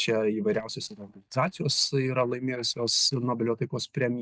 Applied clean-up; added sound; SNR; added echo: neural mask model DeepFilterNet 3.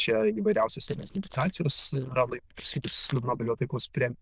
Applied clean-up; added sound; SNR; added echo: neural diffusion model UNIVERSE++.